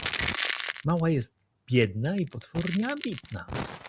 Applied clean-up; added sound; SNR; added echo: none; Crushing; 7 dB; none.